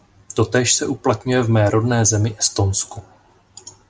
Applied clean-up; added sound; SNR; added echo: none; none; none; none.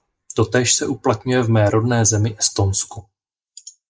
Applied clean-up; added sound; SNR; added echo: neural mask model Resemble Enhance denoiser.